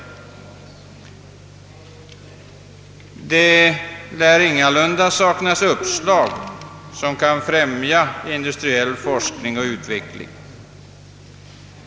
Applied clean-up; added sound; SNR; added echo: none; Guitar; 16 dB; none.